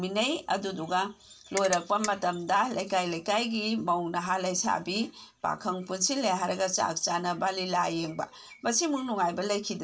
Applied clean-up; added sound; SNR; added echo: none; Ratchet, pawl; 7 dB; reverberation time 0.2 s.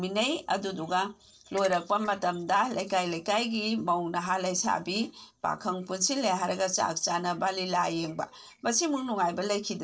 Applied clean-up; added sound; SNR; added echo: neural separator model SepFormer DNS4.